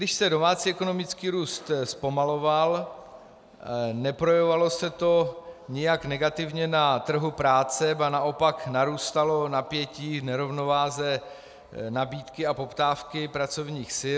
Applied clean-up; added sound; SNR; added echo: none; none; none; none.